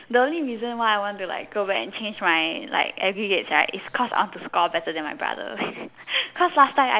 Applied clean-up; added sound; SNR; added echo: none; none; none; none.